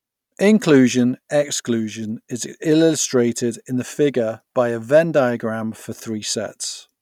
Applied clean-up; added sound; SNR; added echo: none; none; none; none.